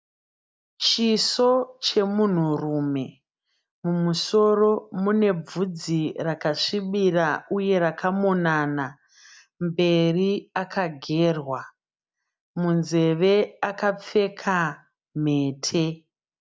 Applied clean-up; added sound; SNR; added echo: none; none; none; none.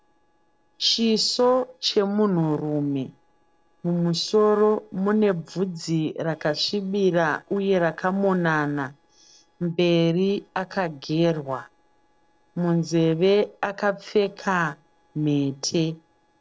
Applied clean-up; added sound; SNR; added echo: neural separator model SepFormer DNS4.